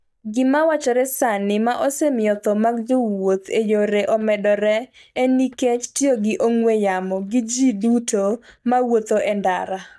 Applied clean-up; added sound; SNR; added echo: neural mask model DeepFilterNet 3.